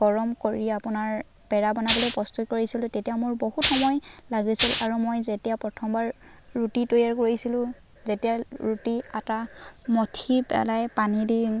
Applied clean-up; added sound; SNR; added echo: none; Rattle (instrument); 2 dB; none.